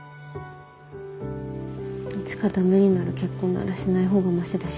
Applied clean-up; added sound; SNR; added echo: none; none; none; none.